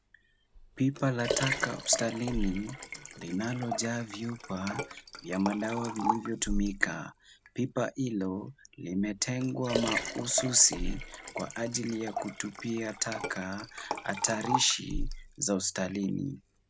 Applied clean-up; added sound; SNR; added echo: none; Liquid; 5 dB; none.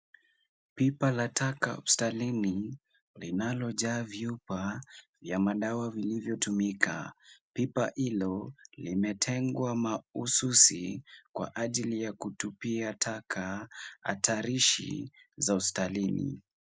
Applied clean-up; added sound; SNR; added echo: none; none; none; none.